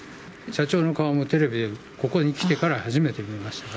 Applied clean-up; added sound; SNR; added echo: none; none; none; none.